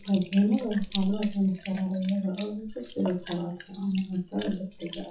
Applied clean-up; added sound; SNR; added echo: classical method WPE with log-MMSE.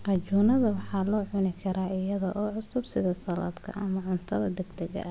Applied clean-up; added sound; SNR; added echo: none; none; none; none.